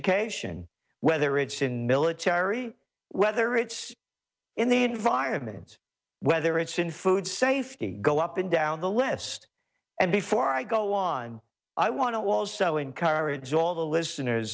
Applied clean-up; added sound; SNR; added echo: none; none; none; none.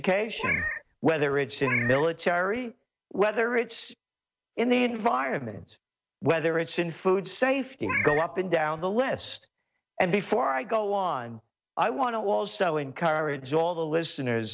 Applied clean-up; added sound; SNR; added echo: none; Meow; 6 dB; none.